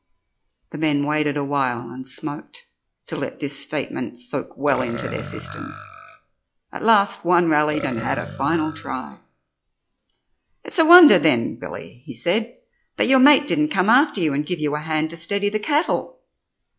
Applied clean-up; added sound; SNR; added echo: classical method log-MMSE.